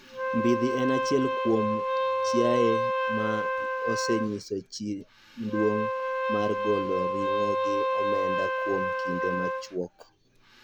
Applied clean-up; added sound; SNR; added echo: none; Wind instrument, woodwind instrument; -1 dB; none.